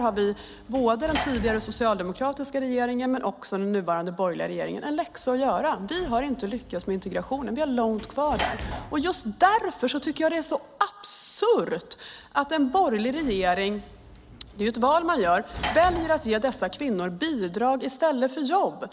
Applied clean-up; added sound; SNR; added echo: none; Sliding door / Slam; 15 dB; none.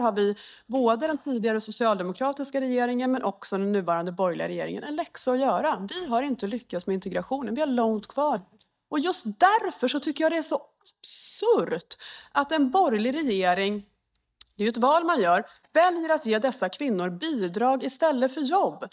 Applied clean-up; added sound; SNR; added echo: neural mask model DeepFilterNet 3.